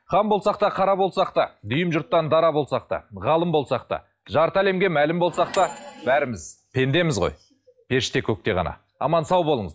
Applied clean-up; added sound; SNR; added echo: classical method log-MMSE.